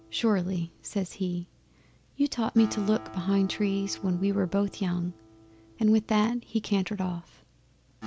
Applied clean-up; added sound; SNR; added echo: none; Acoustic guitar; 19 dB; none.